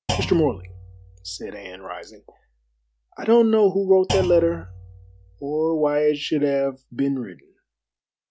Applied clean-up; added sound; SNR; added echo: none; Thump, thud; 13 dB; none.